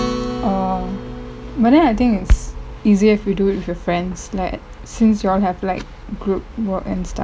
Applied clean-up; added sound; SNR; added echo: none; Acoustic guitar; 14 dB; none.